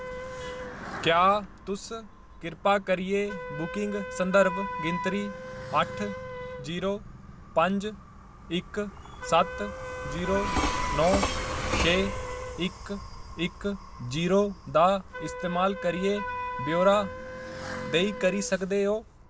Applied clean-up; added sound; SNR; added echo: none; Wind instrument, woodwind instrument + Train; 7 dB; none.